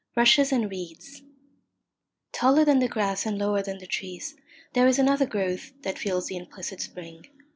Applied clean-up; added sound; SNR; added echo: none; none; none; none.